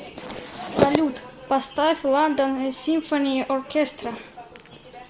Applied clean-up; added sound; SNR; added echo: none; none; none; none.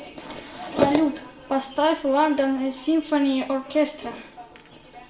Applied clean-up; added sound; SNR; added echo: none; none; none; reverberation time 0.4 s.